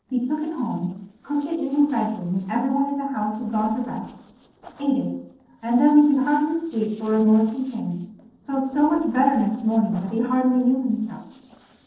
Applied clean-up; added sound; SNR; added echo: neural separator model SepFormer DNS4.